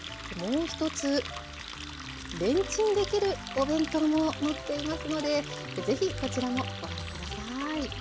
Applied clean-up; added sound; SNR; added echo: none; Water tap, faucet; 11 dB; none.